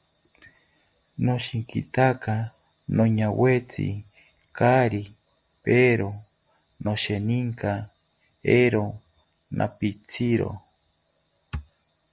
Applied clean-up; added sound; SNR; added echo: none; none; none; none.